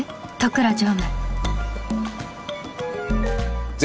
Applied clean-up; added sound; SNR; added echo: none; none; none; none.